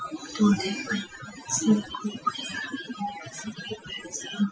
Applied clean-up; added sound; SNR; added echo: classical method Wiener filter.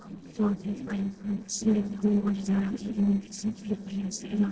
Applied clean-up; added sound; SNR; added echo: neural separator model SepFormer DNS4.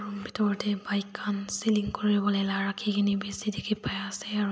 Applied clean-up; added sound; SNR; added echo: none; none; none; none.